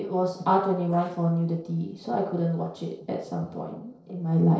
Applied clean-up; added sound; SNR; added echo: neural separator model SepFormer DNS4.